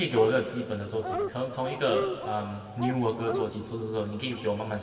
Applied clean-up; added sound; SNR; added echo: none; Dog; 7 dB; reverberation time 2.9 s.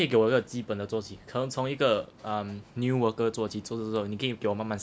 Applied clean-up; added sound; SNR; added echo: none; none; none; none.